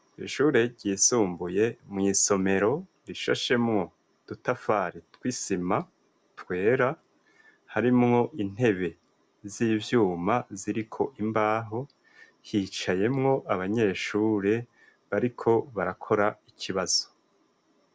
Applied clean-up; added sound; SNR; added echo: none; none; none; none.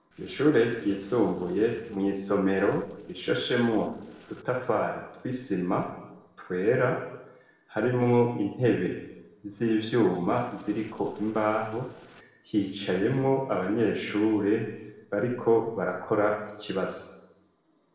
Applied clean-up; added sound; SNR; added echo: neural separator model SepFormer DNS4.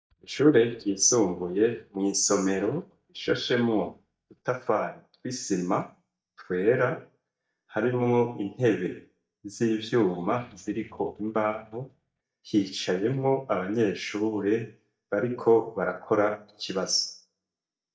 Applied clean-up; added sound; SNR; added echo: neural mask model DeepFilterNet 3.